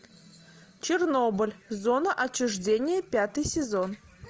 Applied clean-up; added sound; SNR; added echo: none; none; none; none.